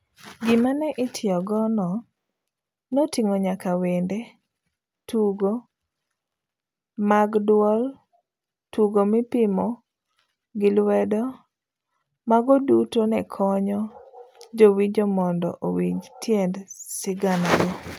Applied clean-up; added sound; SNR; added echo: none; none; none; none.